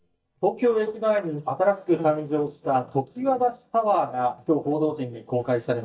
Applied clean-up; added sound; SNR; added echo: neural mask model DeepFilterNet 3.